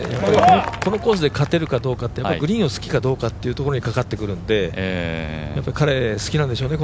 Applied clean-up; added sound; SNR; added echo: none; none; none; none.